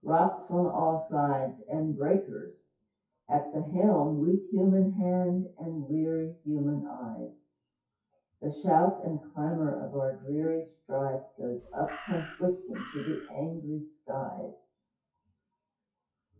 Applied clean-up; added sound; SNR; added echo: classical method WPE with log-MMSE.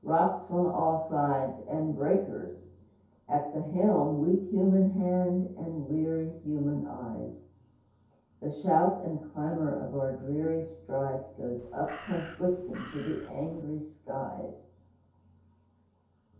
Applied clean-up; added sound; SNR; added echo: none; Crow; 18 dB; reverberation time 0.6 s.